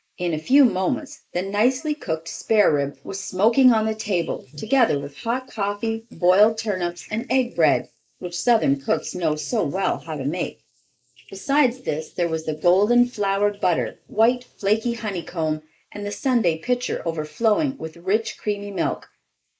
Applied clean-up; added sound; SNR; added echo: neural mask model Resemble Enhance denoiser.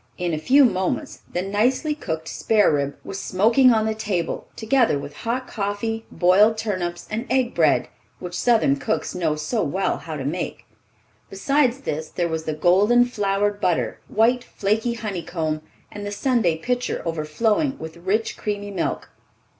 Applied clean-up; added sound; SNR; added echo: none; none; none; none.